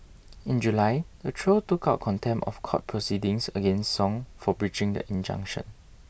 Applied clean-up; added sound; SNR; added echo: none; none; none; none.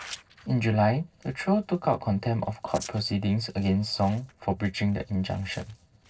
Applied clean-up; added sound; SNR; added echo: neural separator model SepFormer DNS4.